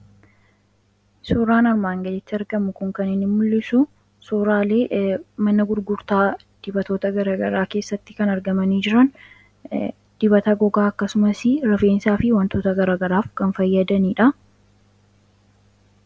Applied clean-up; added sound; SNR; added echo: none; none; none; none.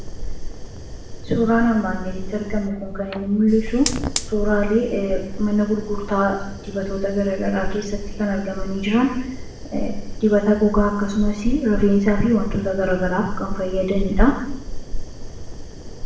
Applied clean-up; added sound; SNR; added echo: none; Fire; 4 dB; reverberation time 0.8 s.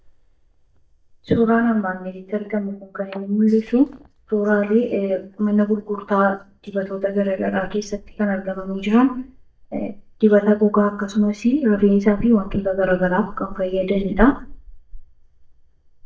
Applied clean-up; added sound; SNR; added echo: neural mask model DeepFilterNet 3.